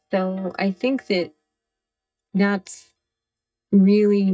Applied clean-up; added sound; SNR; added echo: neural mask model DeepFilterNet 3.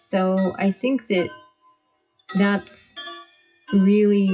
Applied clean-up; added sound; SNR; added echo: classical method WPE with log-MMSE.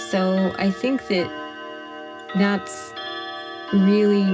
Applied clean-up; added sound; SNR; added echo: none; Clock; 11 dB; reverberation time 0.4 s.